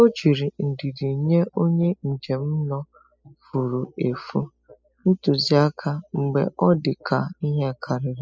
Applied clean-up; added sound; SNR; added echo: classical method spectral subtraction.